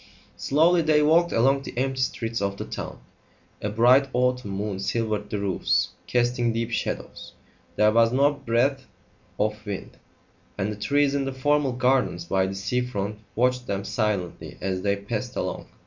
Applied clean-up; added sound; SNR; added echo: none; none; none; none.